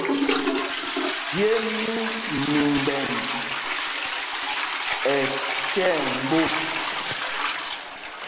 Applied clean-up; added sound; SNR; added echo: none; Toilet flush; -1 dB; none.